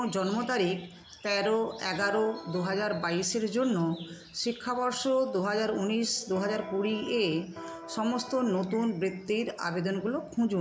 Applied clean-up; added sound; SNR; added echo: none; Electric guitar; 14 dB; none.